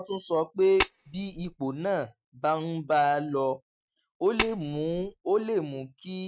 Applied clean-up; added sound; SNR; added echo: neural mask model RNNoise.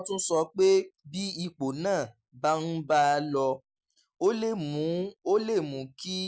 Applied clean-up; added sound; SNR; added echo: none; none; none; none.